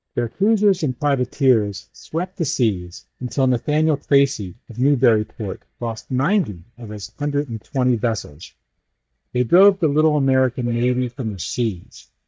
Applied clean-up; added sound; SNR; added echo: neural mask model DeepFilterNet 3.